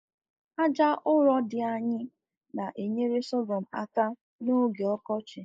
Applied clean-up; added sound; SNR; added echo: neural mask model Resemble Enhance denoiser.